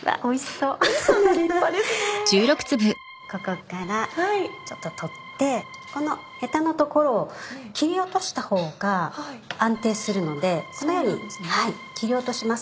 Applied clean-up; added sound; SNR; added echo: none; Organ; 17 dB; none.